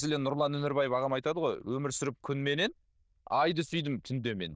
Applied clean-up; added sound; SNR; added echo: neural diffusion model UNIVERSE++.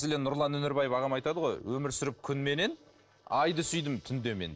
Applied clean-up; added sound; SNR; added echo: neural separator model SepFormer DNS4.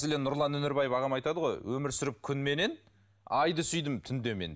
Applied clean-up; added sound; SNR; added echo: none; none; none; none.